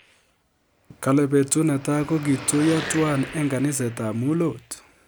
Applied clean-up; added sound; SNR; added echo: none; Car passing by / Traffic noise, roadway noise / Engine; 15 dB; none.